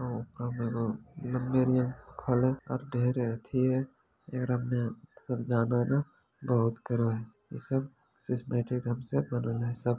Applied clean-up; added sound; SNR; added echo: none; none; none; none.